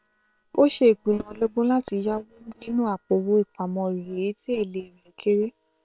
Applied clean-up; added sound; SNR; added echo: neural separator model SepFormer WHAM!.